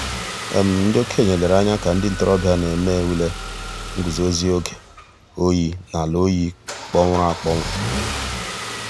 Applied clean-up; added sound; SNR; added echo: none; Engine starting / Car; 9 dB; none.